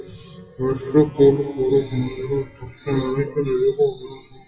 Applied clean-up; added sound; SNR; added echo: classical method WPE with log-MMSE.